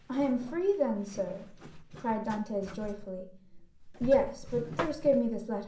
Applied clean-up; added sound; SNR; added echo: none; Zipper (clothing); 12 dB; reverberation time 0.6 s.